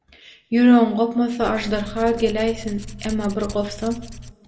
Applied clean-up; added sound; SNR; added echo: none; Tools; 13 dB; reverberation time 1.9 s.